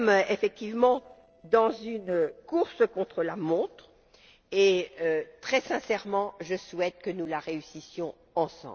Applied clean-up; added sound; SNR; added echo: neural separator model SepFormer DNS4.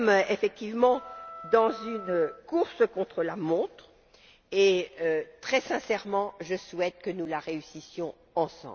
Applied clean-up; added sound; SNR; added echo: none; Wind instrument, woodwind instrument; 16 dB; none.